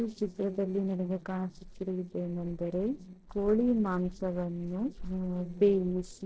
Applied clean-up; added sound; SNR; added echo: neural separator model SepFormer DNS4.